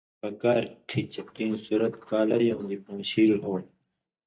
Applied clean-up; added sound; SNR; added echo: neural mask model DeepFilterNet 3.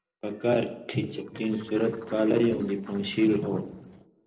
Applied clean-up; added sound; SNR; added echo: neural separator model SepFormer DNS4.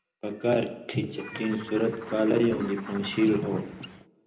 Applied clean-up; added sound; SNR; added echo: none; Bird; 15 dB; reverberation time 0.8 s.